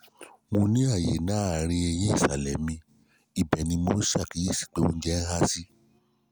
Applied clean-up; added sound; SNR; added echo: none; none; none; none.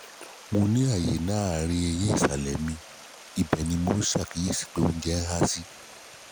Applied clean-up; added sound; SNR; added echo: none; Stream; 19 dB; none.